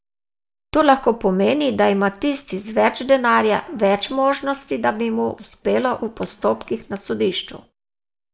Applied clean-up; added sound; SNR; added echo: none; none; none; none.